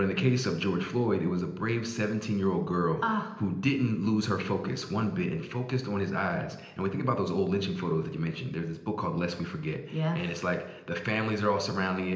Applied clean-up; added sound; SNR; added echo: none; none; none; reverberation time 0.8 s.